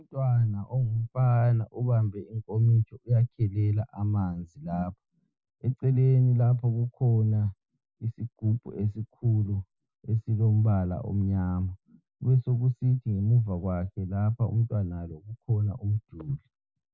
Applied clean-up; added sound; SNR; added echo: none; none; none; none.